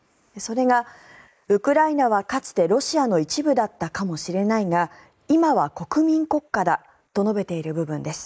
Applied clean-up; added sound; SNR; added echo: neural mask model Resemble Enhance denoiser.